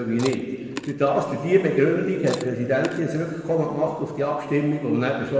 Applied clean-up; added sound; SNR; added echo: none; Chewing, mastication; 17 dB; reverberation time 1.5 s.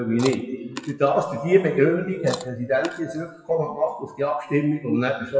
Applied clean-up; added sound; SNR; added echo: classical method WPE with log-MMSE.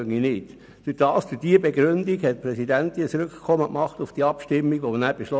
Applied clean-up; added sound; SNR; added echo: none; none; none; none.